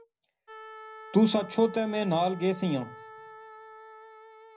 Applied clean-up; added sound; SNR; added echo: none; Wind instrument, woodwind instrument; 17 dB; reverberation time 0.5 s.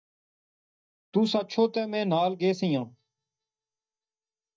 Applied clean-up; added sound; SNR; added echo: neural mask model DeepFilterNet 3.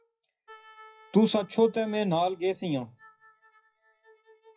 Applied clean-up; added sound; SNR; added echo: classical method WPE with log-MMSE.